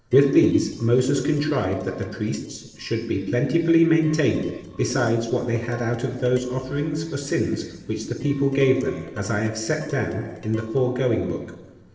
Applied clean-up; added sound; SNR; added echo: neural separator model SepFormer DNS4.